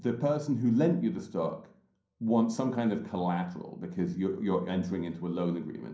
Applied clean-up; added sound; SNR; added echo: none; none; none; reverberation time 0.6 s.